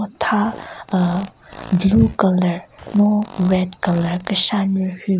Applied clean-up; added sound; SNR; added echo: none; Fart; 19 dB; none.